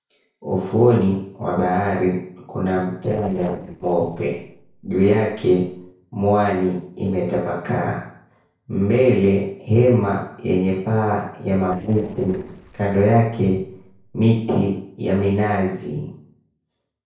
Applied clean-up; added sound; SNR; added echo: neural separator model SepFormer DNS4.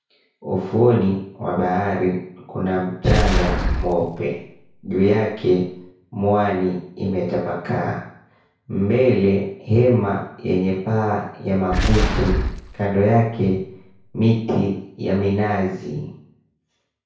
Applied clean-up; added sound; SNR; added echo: none; Boom; 3 dB; reverberation time 0.6 s.